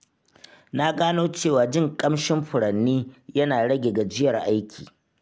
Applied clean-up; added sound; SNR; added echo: none; none; none; none.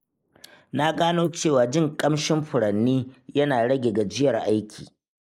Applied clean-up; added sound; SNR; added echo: neural mask model Resemble Enhance denoiser.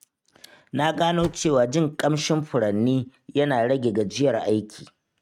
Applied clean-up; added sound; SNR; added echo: neural mask model RNNoise.